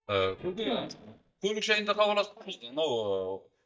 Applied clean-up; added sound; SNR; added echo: neural mask model DeepFilterNet 3.